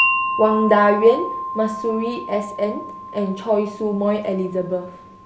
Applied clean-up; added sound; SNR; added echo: none; Wind chime; 6 dB; none.